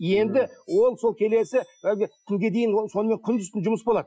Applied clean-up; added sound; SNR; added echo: classical method Wiener filter.